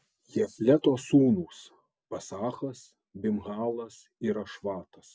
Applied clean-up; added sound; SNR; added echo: none; none; none; none.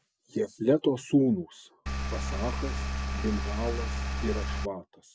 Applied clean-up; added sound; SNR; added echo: none; Engine; 0 dB; none.